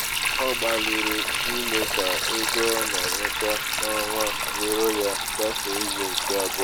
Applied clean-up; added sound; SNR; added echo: none; Sink (filling or washing); -3 dB; none.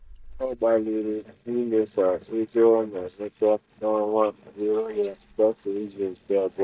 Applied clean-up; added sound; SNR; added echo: neural mask model DeepFilterNet 3.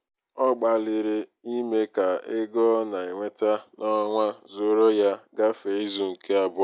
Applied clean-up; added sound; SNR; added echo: none; none; none; none.